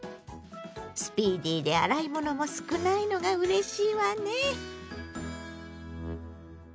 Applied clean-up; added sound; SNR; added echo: none; none; none; none.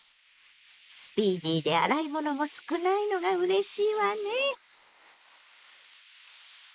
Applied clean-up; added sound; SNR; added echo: neural mask model Resemble Enhance denoiser.